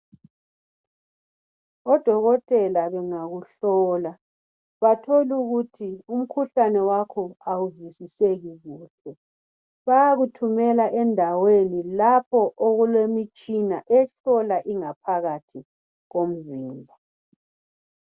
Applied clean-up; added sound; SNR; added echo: none; none; none; none.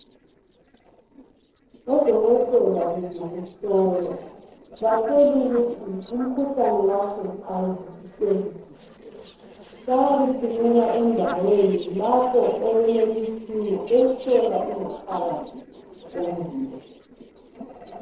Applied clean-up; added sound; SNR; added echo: neural separator model SepFormer DNS4.